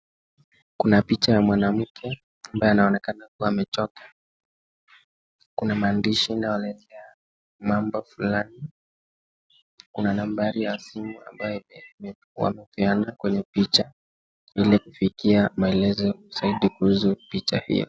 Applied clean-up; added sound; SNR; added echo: none; none; none; none.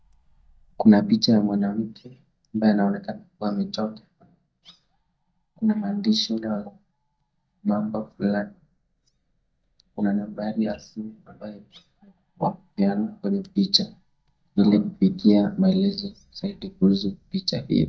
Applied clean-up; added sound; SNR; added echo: neural mask model DeepFilterNet 3.